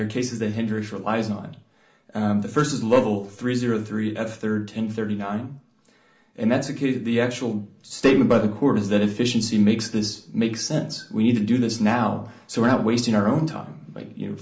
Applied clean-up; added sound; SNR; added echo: none; none; none; reverberation time 0.4 s.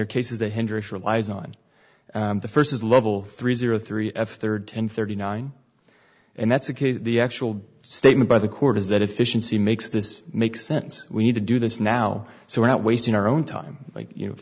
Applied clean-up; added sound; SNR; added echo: none; none; none; none.